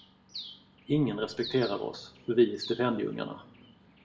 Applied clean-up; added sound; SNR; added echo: none; Bird; 16 dB; reverberation time 0.6 s.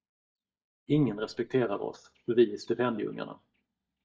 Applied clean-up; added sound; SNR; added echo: neural mask model DeepFilterNet 3.